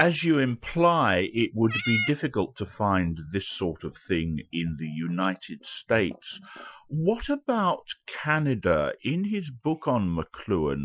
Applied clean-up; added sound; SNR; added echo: classical method Wiener filter.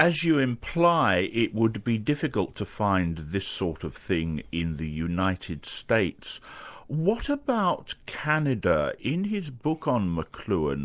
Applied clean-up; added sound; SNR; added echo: none; none; none; none.